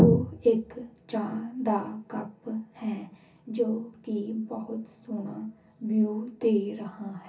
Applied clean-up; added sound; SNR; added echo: none; none; none; reverberation time 0.3 s.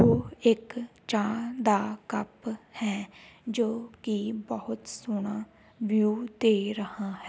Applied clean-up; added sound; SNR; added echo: none; none; none; none.